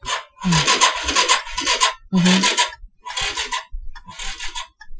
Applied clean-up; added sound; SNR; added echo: classical method Wiener filter.